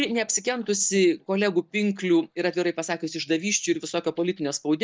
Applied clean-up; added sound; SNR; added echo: neural mask model DeepFilterNet 3.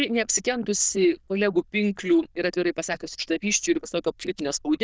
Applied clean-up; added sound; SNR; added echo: neural diffusion model UNIVERSE++.